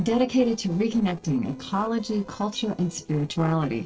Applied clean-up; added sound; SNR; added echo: neural separator model SepFormer DNS4.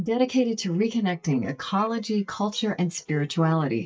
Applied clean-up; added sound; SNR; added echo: neural mask model DeepFilterNet 3.